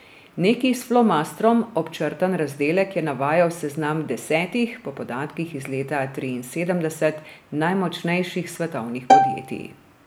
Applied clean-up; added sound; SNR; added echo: none; Bowed string instrument; -4 dB; none.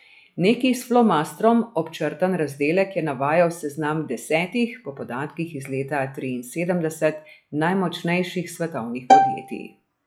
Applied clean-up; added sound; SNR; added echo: classical method log-MMSE.